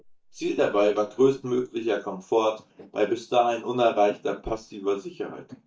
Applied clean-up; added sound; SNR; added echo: neural mask model DeepFilterNet 3.